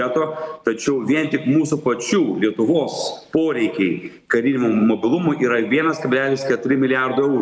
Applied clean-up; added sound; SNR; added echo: none; none; none; none.